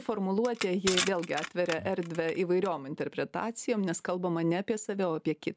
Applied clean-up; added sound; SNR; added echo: none; Crushing; 8 dB; none.